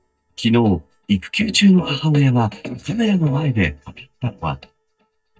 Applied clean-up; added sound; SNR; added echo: neural mask model DeepFilterNet 3.